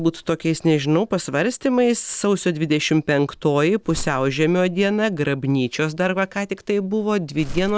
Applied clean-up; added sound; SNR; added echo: none; Crumpling, crinkling; 18 dB; none.